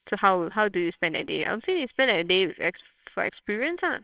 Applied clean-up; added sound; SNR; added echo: neural separator model SepFormer WHAMR!.